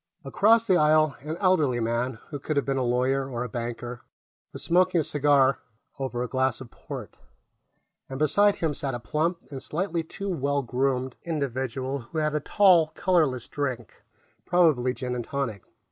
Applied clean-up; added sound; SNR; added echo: none; none; none; none.